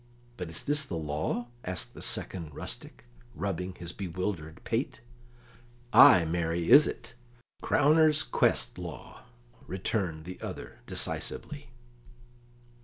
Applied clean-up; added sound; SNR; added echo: none; none; none; none.